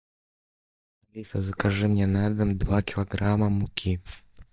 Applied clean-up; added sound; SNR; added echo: neural mask model DeepFilterNet 3.